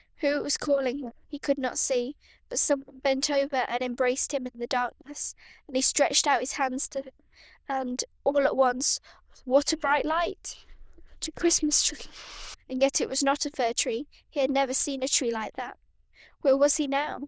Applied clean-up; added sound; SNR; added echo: neural diffusion model UNIVERSE++.